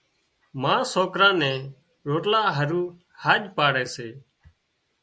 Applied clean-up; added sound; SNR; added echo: none; none; none; none.